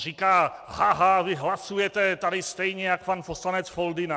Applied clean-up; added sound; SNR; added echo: none; none; none; none.